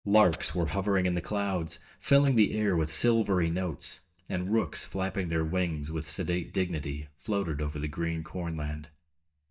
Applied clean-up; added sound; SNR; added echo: neural mask model DeepFilterNet 3.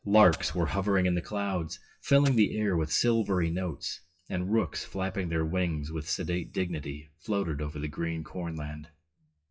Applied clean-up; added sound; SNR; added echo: classical method WPE with log-MMSE.